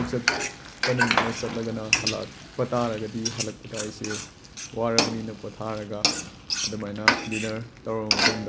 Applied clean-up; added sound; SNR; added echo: none; Frying (food); -2 dB; none.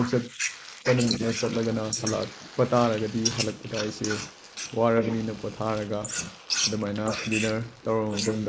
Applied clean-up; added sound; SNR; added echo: neural mask model Resemble Enhance denoiser.